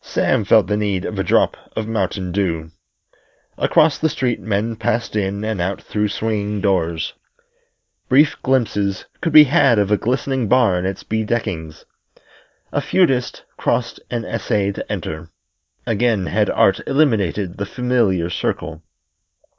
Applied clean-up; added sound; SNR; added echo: none; none; none; none.